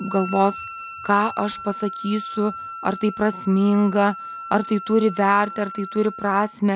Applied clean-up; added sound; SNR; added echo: none; Wind instrument, woodwind instrument; 13 dB; none.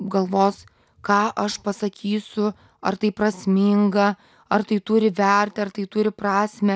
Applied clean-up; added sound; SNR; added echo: none; none; none; none.